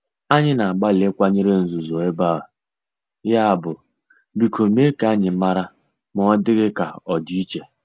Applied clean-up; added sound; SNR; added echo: none; none; none; none.